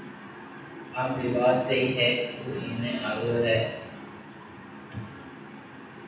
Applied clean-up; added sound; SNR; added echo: none; none; none; reverberation time 0.9 s.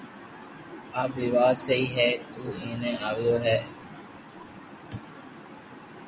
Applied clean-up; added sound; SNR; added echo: none; none; none; none.